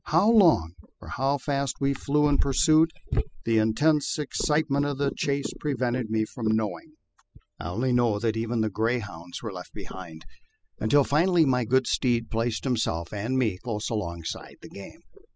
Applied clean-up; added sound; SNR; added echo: classical method spectral subtraction.